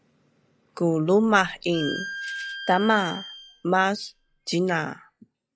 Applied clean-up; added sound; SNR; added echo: classical method log-MMSE.